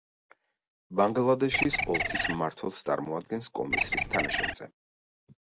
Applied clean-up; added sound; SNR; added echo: none; Bird; -2 dB; none.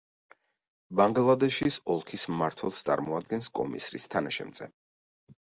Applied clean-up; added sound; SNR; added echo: none; none; none; none.